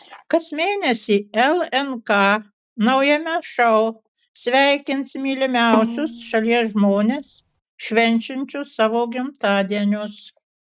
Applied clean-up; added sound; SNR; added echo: neural mask model RNNoise.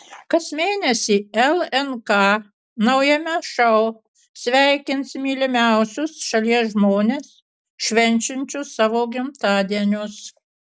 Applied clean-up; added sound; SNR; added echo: none; none; none; none.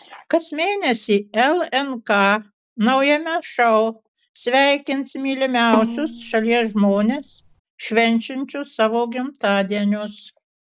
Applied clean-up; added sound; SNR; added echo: none; Bowed string instrument; 9 dB; none.